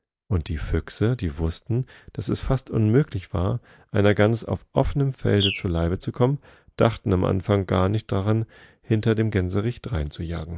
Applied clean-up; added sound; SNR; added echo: neural mask model Resemble Enhance denoiser.